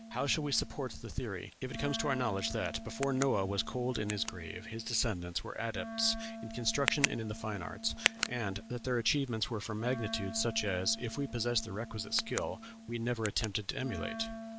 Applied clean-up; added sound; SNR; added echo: none; Wind instrument, woodwind instrument + Tick; 7 dB; none.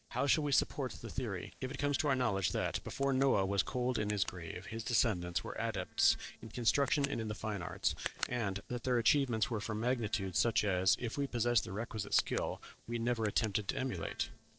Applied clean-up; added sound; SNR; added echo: neural separator model SepFormer DNS4.